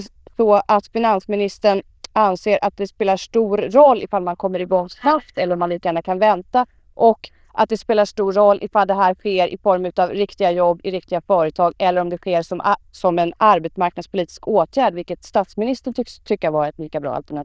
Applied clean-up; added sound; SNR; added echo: neural diffusion model UNIVERSE++.